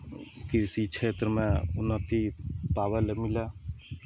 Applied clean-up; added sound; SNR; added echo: none; none; none; none.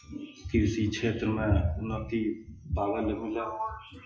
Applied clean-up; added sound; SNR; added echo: classical method WPE with log-MMSE.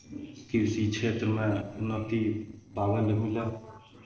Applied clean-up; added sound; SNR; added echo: neural separator model SepFormer DNS4.